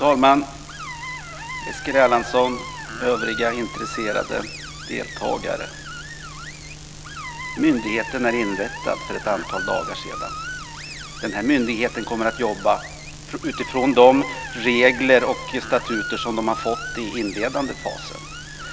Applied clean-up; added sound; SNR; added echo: none; Screech; 12 dB; none.